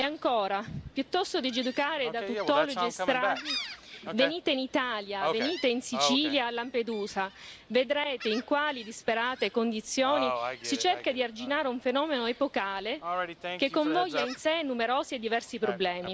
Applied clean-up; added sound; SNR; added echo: none; Gull, seagull; 8 dB; none.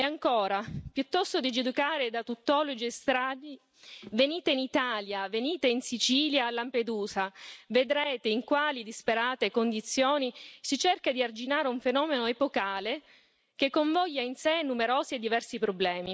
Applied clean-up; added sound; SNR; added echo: none; none; none; none.